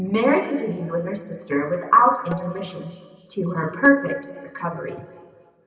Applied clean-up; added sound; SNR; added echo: none; Tabla; 18 dB; reverberation time 2.3 s.